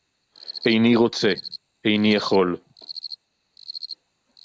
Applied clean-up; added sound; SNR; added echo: none; Cricket; 16 dB; none.